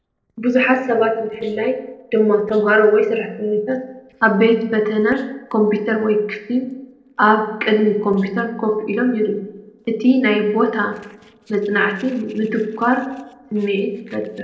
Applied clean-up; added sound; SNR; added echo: neural separator model SepFormer DNS4.